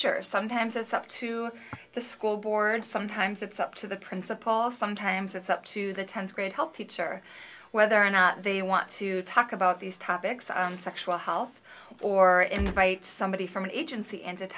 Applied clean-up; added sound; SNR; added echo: none; Gunshot, gunfire; 4 dB; none.